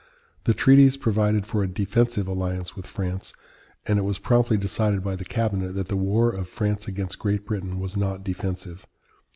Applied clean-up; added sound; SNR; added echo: none; none; none; none.